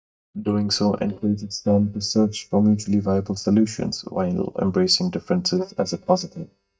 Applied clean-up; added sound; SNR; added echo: neural mask model DeepFilterNet 3.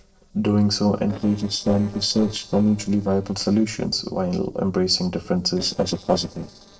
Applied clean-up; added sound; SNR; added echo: neural separator model SepFormer DNS4.